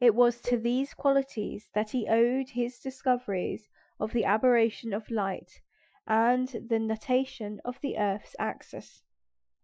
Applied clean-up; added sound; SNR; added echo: classical method Wiener filter.